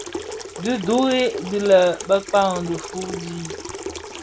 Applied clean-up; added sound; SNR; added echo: none; Sink (filling or washing) / Water tap, faucet; 11 dB; none.